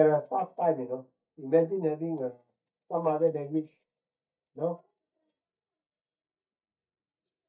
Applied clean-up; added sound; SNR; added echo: neural mask model DeepFilterNet 3.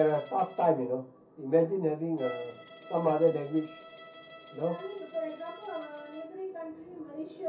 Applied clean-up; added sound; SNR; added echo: none; Bowed string instrument; 19 dB; reverberation time 0.3 s.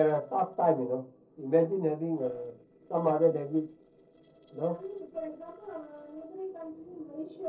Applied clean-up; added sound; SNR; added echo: neural separator model SepFormer DNS4.